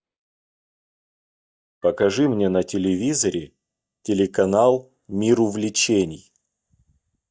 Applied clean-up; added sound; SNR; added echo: neural mask model DeepFilterNet 3.